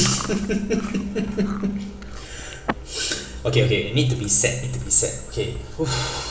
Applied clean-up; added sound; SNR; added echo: none; Chewing, mastication; 16 dB; reverberation time 0.7 s.